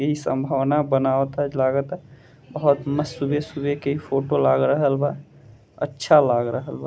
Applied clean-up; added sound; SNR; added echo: none; none; none; none.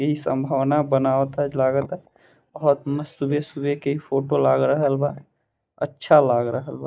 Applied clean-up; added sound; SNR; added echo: neural mask model DeepFilterNet 3.